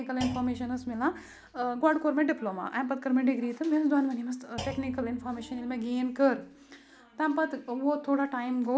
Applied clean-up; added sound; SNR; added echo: none; Thump, thud; 18 dB; none.